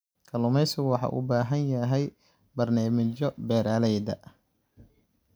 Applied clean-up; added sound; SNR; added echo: none; none; none; none.